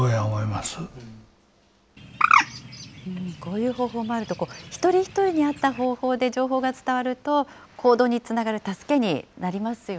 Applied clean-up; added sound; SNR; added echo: none; Bird; 3 dB; none.